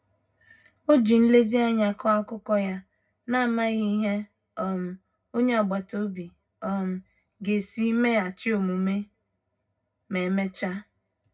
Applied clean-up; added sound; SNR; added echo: none; none; none; reverberation time 0.4 s.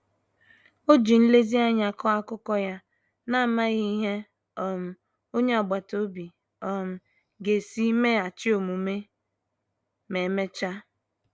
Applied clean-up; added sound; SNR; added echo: none; none; none; none.